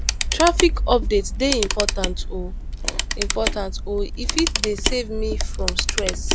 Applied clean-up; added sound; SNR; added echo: none; Camera; -1 dB; none.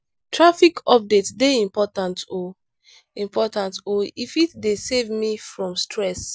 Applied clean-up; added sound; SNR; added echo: none; none; none; none.